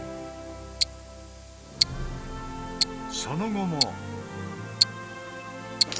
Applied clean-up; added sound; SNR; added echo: none; Tick-tock; -2 dB; none.